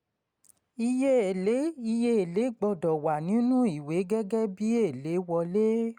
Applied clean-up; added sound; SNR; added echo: none; none; none; none.